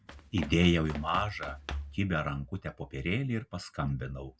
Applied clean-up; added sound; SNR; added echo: none; Run; 10 dB; none.